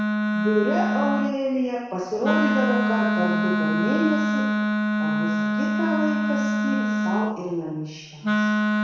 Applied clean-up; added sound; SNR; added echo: none; Wind instrument, woodwind instrument; -4 dB; reverberation time 1.1 s.